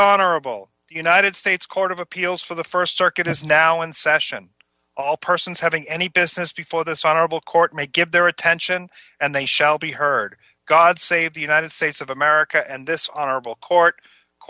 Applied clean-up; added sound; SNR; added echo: none; none; none; none.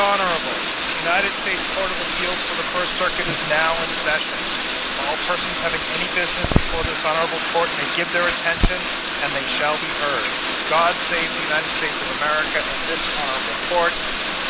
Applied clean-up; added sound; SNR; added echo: none; Bathtub (filling or washing); -3 dB; none.